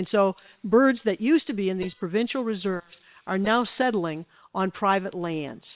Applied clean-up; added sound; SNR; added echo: neural separator model SepFormer WHAM!.